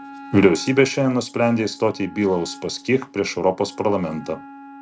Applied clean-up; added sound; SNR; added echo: none; Wind instrument, woodwind instrument; 20 dB; none.